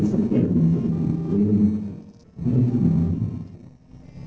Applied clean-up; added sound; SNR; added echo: neural separator model SepFormer DNS4.